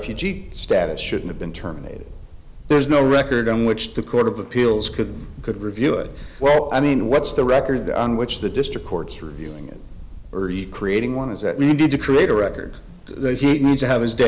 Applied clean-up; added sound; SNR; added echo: none; Wind; 15 dB; none.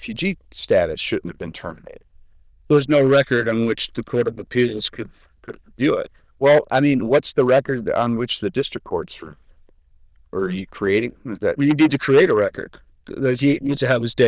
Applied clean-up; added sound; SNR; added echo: neural diffusion model UNIVERSE++.